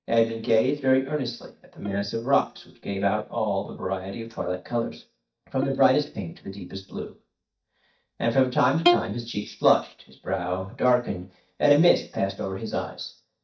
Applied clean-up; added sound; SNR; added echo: neural mask model DeepFilterNet 3.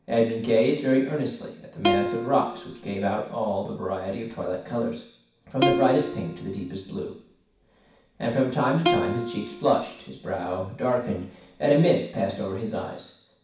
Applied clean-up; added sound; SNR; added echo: none; Plucked string instrument; 6 dB; reverberation time 0.6 s.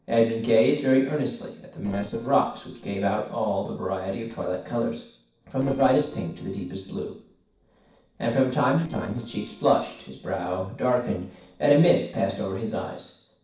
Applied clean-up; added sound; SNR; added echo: neural separator model SepFormer DNS4.